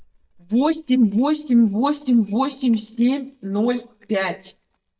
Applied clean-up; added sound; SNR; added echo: neural mask model DeepFilterNet 3.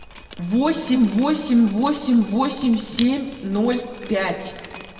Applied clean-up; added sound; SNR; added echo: none; Drip; 19 dB; reverberation time 1.3 s.